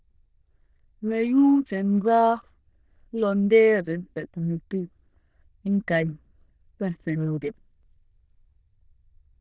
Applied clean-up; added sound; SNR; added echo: neural diffusion model UNIVERSE++.